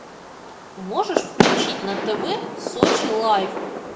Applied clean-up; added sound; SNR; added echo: none; Fireworks; -2 dB; reverberation time 0.7 s.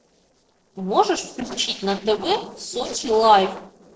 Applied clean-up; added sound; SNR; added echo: neural separator model SepFormer DNS4.